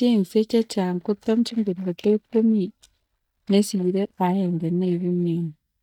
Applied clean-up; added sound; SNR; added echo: neural mask model DeepFilterNet 3.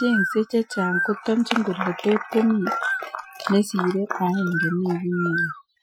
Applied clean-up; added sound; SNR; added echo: classical method Wiener filter.